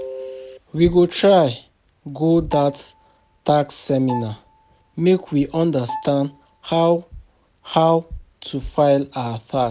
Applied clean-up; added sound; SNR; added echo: none; Bowed string instrument; 16 dB; none.